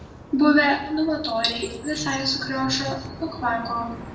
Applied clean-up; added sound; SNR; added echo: none; Chirp, tweet; 14 dB; reverberation time 0.8 s.